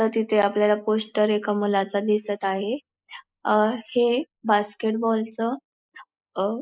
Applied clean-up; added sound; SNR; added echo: neural mask model Resemble Enhance denoiser.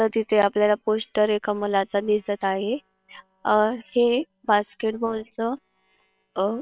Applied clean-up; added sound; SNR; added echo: neural separator model SepFormer WHAM!.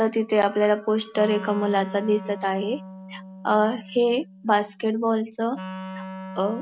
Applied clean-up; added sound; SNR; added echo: none; Wind instrument, woodwind instrument; 14 dB; none.